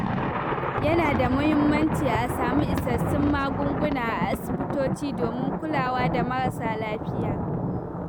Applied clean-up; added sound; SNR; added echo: none; Thunder; -1 dB; none.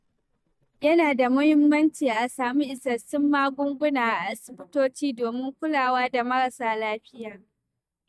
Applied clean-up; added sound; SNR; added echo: neural mask model DeepFilterNet 3.